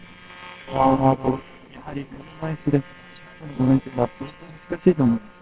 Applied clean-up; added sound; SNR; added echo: neural separator model SepFormer WHAMR!.